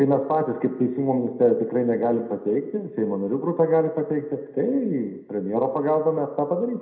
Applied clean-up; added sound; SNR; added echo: none; none; none; reverberation time 0.7 s.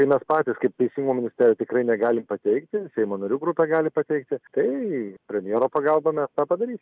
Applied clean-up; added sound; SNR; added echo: none; none; none; none.